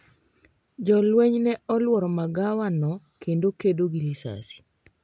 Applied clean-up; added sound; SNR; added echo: none; none; none; none.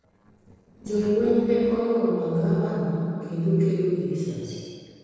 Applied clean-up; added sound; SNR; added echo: neural separator model SepFormer DNS4.